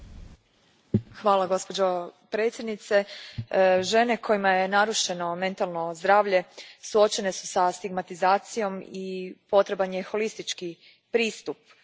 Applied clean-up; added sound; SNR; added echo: none; none; none; none.